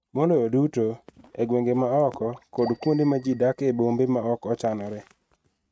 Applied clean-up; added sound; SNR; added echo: neural mask model RNNoise.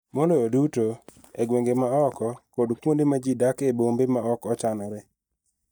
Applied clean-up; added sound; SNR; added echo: neural mask model DeepFilterNet 3.